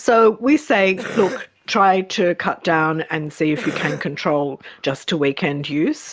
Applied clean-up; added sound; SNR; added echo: none; Cough; 13 dB; none.